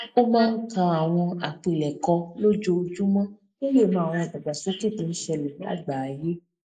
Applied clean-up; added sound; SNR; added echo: neural mask model Resemble Enhance denoiser.